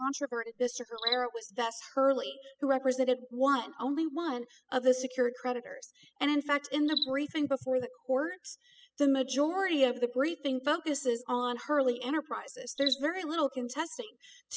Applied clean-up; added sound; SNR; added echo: classical method spectral subtraction.